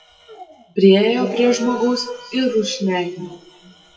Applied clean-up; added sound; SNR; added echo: classical method WPE with log-MMSE.